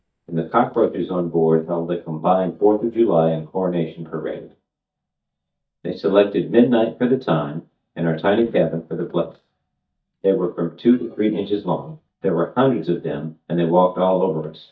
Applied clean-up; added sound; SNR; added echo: neural mask model DeepFilterNet 3.